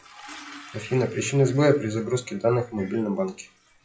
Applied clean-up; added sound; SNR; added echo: classical method WPE with log-MMSE.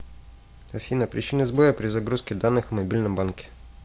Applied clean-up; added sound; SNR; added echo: none; none; none; none.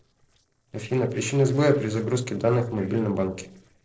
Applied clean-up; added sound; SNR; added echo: neural separator model SepFormer DNS4.